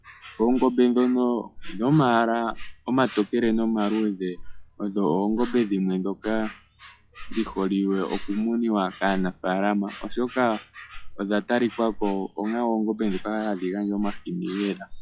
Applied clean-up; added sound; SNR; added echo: classical method log-MMSE.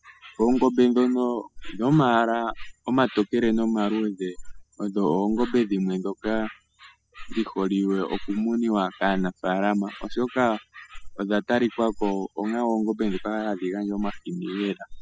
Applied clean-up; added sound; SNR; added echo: classical method spectral subtraction.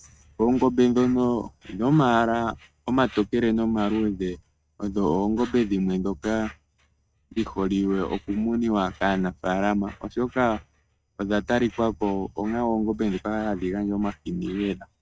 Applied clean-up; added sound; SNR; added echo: neural mask model RNNoise.